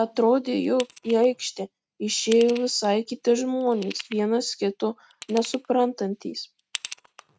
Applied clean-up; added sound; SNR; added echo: neural mask model RNNoise.